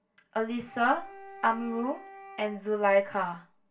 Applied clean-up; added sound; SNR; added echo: none; Wind instrument, woodwind instrument; 17 dB; reverberation time 0.2 s.